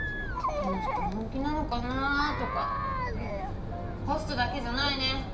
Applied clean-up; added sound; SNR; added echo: none; Chatter; -1 dB; reverberation time 0.4 s.